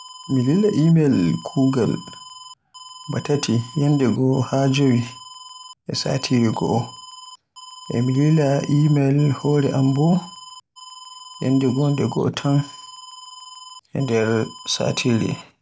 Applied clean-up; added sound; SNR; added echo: none; Alarm; 20 dB; none.